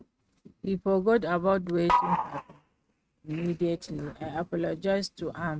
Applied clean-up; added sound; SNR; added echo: neural mask model RNNoise.